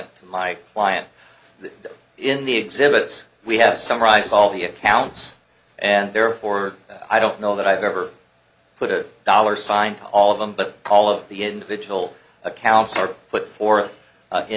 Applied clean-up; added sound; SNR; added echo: none; none; none; none.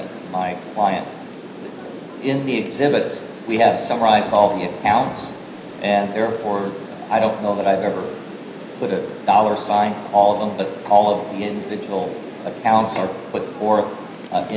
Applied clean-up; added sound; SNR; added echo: none; Rain; 14 dB; reverberation time 0.9 s.